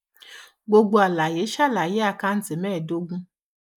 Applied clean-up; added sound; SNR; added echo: neural mask model Resemble Enhance denoiser.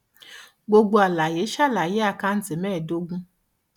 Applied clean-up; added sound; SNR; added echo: none; none; none; none.